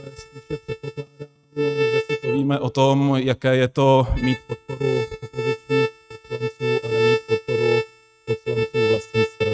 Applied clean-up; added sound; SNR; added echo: neural mask model RNNoise.